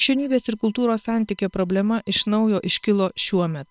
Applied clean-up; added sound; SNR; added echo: neural separator model SepFormer WHAM!.